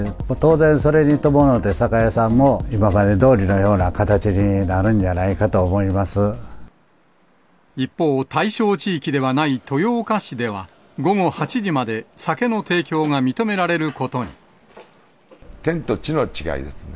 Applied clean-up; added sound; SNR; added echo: none; none; none; none.